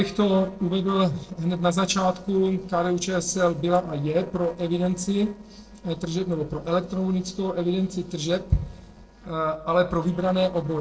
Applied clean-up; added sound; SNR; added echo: neural separator model SepFormer DNS4.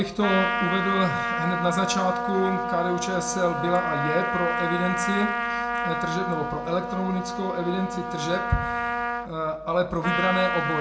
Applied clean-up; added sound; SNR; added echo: none; Trumpet; 1 dB; reverberation time 0.4 s.